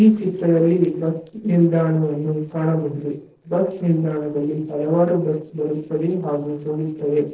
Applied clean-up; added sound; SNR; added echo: neural separator model SepFormer DNS4.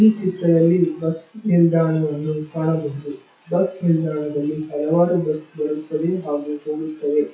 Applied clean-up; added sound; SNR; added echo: classical method WPE with log-MMSE.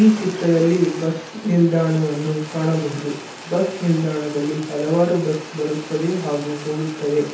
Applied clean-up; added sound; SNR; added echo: none; Fire; 16 dB; reverberation time 0.7 s.